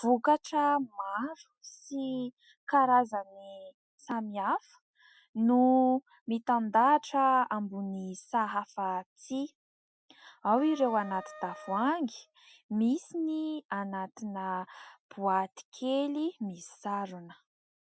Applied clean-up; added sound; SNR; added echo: none; Wind instrument, woodwind instrument; 17 dB; none.